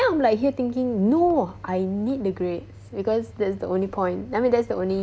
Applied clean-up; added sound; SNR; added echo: none; none; none; none.